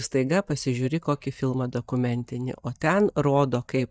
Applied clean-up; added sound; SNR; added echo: neural mask model DeepFilterNet 3.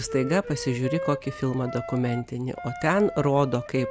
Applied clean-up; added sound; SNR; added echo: none; Wind instrument, woodwind instrument; 11 dB; none.